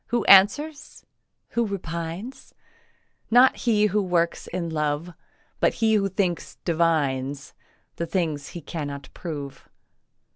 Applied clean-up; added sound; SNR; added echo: none; none; none; none.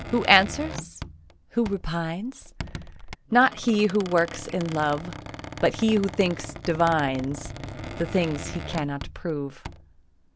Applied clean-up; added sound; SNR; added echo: none; Squeak; 12 dB; none.